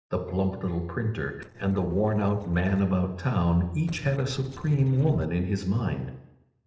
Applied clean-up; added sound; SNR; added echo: neural separator model SepFormer DNS4.